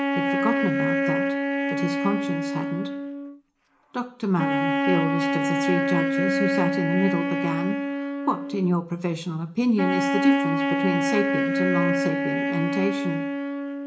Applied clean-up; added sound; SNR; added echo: none; Wind instrument, woodwind instrument; -2 dB; reverberation time 0.4 s.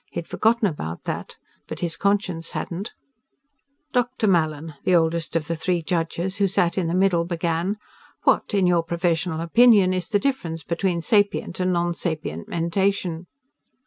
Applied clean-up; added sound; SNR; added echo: none; none; none; none.